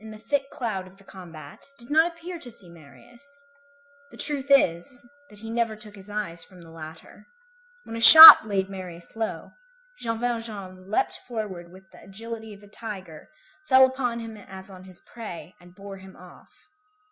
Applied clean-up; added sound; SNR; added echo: none; none; none; none.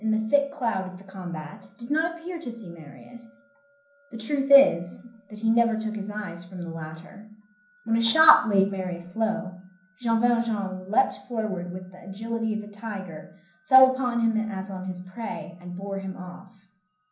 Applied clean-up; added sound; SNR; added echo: none; none; none; reverberation time 0.6 s.